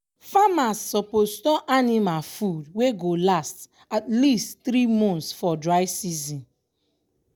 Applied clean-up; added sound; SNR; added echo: none; none; none; none.